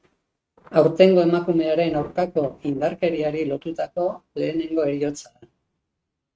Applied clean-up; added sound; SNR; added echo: neural mask model RNNoise.